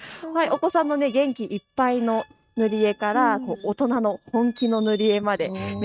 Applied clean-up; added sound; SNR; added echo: neural mask model RNNoise.